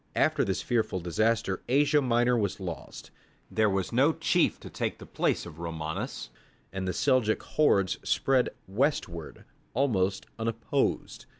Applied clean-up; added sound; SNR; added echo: none; none; none; none.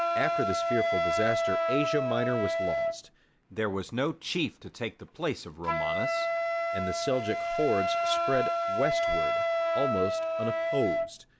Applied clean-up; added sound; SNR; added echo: none; Wind instrument, woodwind instrument; -3 dB; none.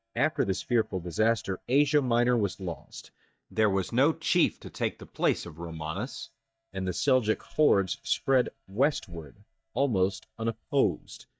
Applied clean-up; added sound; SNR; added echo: neural mask model DeepFilterNet 3.